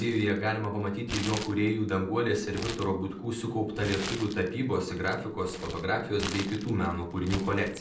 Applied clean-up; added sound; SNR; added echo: none; Crumpling, crinkling; 12 dB; reverberation time 0.6 s.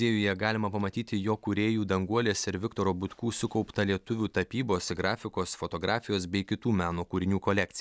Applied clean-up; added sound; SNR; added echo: none; none; none; none.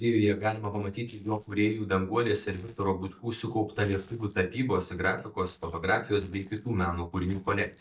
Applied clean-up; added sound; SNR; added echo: neural mask model DeepFilterNet 3.